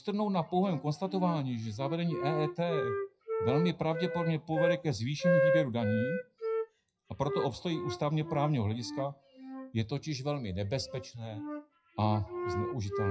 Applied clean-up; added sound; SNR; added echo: classical method WPE with log-MMSE.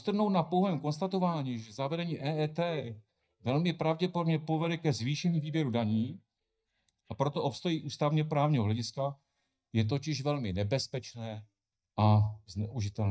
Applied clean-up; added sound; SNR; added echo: neural mask model DeepFilterNet 3.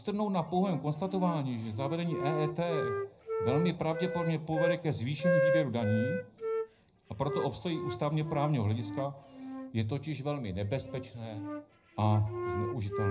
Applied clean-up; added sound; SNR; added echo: none; Wind instrument, woodwind instrument; 4 dB; reverberation time 0.3 s.